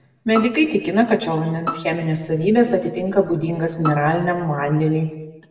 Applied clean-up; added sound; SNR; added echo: none; Bowed string instrument; 13 dB; reverberation time 0.9 s.